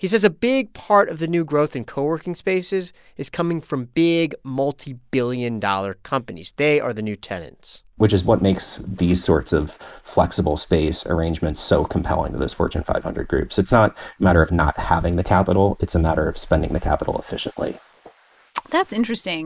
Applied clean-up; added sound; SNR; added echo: neural mask model Resemble Enhance denoiser.